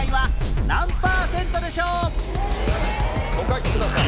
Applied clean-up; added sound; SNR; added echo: none; Drum kit; -4 dB; none.